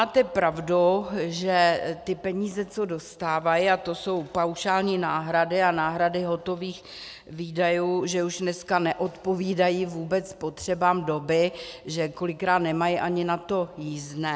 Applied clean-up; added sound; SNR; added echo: none; none; none; none.